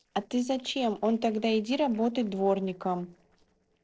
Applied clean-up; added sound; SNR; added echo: neural separator model SepFormer DNS4.